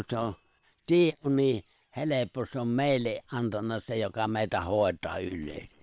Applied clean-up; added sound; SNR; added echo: neural separator model SepFormer WHAM!.